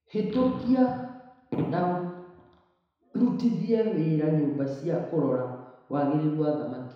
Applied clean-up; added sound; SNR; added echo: none; none; none; reverberation time 1.0 s.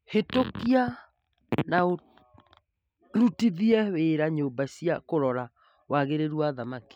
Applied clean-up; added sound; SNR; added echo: none; none; none; none.